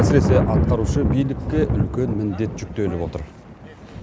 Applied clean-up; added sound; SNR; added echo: none; Thunder; -1 dB; none.